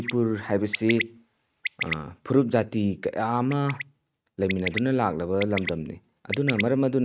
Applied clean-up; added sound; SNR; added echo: neural mask model RNNoise.